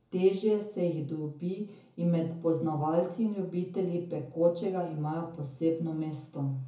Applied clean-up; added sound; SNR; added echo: none; none; none; reverberation time 0.6 s.